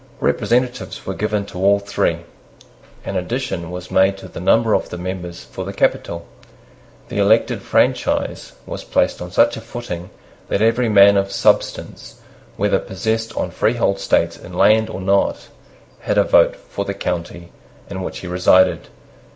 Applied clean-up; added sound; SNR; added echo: none; none; none; none.